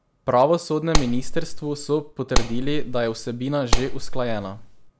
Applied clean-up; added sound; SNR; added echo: none; Clapping; -2 dB; none.